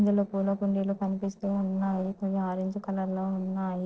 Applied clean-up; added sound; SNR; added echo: neural separator model SepFormer DNS4.